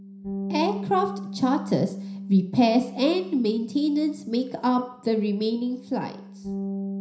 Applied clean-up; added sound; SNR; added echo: none; Bass guitar; 10 dB; reverberation time 0.5 s.